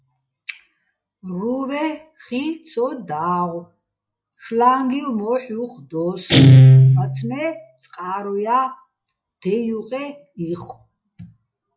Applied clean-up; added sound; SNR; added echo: classical method log-MMSE.